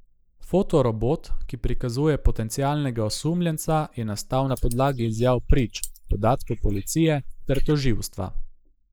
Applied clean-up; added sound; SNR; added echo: neural mask model Resemble Enhance denoiser.